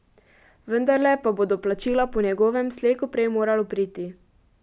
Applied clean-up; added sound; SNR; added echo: none; none; none; none.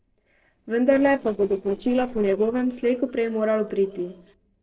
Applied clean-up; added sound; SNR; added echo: neural separator model SepFormer DNS4.